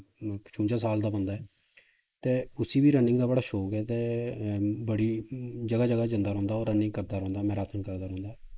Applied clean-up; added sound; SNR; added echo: neural mask model Resemble Enhance denoiser.